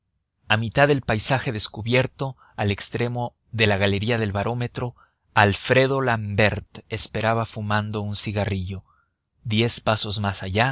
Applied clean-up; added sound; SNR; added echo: none; none; none; none.